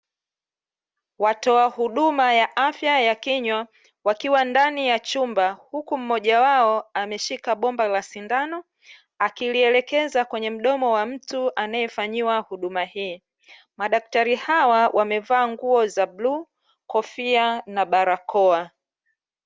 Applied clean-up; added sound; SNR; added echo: none; none; none; none.